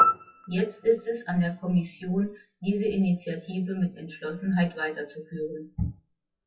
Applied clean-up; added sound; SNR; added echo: classical method WPE with log-MMSE.